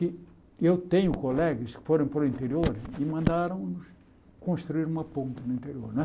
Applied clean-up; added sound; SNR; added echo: none; none; none; none.